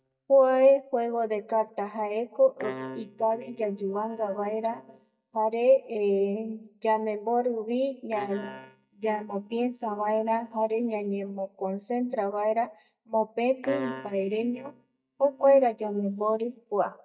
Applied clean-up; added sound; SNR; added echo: neural mask model DeepFilterNet 3.